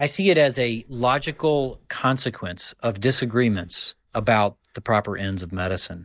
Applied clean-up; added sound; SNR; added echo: neural mask model DeepFilterNet 3.